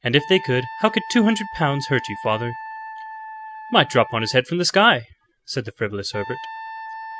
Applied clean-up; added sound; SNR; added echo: none; Wind instrument, woodwind instrument; 13 dB; none.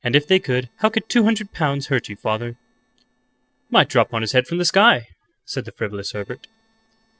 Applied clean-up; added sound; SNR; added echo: neural separator model SepFormer DNS4.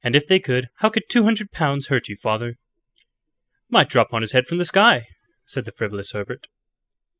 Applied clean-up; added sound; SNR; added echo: neural mask model Resemble Enhance denoiser.